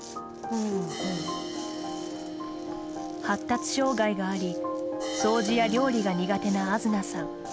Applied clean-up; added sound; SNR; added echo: none; Hi-hat + Tearing; 16 dB; none.